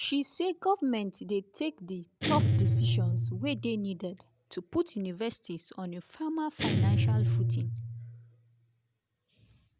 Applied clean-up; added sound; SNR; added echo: none; Guitar; -1 dB; none.